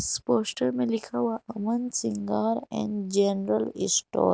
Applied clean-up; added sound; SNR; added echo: none; none; none; none.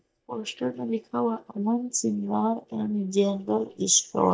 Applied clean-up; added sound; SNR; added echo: neural mask model DeepFilterNet 3.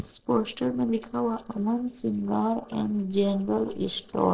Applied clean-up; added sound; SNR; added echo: neural separator model SepFormer DNS4.